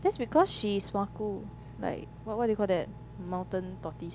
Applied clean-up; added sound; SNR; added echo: none; Engine; 14 dB; none.